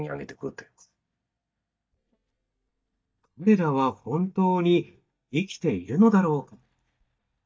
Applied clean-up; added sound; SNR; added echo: neural mask model DeepFilterNet 3.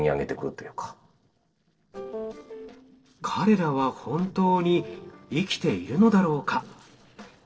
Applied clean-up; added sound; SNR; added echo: neural separator model SepFormer DNS4.